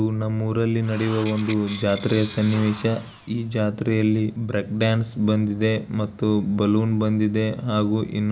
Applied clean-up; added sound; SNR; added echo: none; Tools; 17 dB; none.